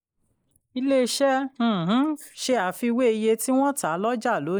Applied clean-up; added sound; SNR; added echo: neural mask model Resemble Enhance denoiser.